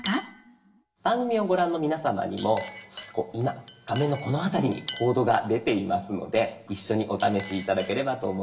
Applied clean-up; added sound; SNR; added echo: none; Chink, clink; 16 dB; reverberation time 0.7 s.